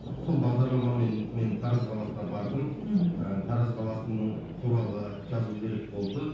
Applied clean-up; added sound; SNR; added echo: none; Thunder; 11 dB; reverberation time 0.8 s.